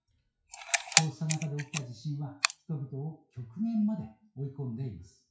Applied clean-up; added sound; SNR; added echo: classical method WPE with log-MMSE.